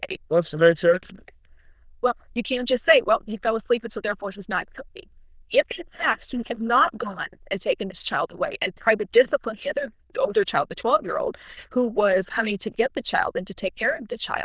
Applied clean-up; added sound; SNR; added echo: neural diffusion model UNIVERSE++.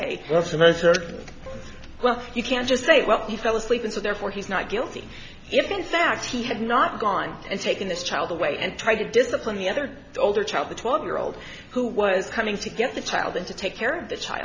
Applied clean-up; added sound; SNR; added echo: none; Keyboard (musical); 19 dB; none.